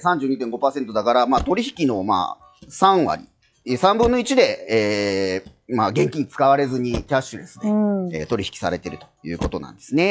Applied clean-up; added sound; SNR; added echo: classical method log-MMSE.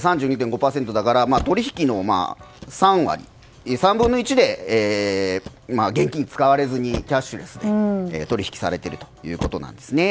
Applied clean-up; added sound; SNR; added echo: none; Motor vehicle (road); 17 dB; none.